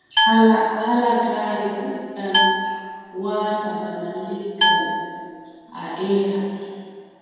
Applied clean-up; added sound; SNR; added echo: none; Glass; 2 dB; reverberation time 2.1 s.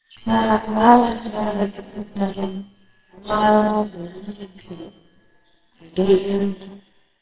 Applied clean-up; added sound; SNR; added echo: neural separator model SepFormer WHAMR!.